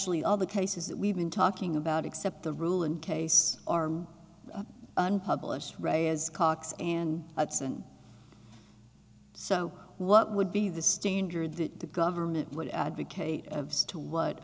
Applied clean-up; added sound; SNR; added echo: none; none; none; none.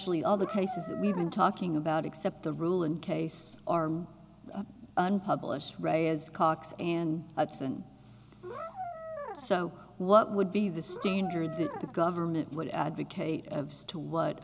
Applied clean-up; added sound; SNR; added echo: none; Brass instrument; 10 dB; none.